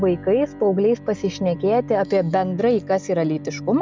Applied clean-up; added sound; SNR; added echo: none; Bowed string instrument; 15 dB; none.